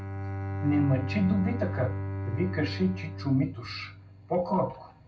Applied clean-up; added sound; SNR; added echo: none; Bowed string instrument; 5 dB; reverberation time 0.3 s.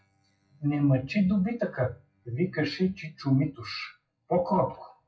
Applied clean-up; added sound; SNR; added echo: classical method WPE with log-MMSE.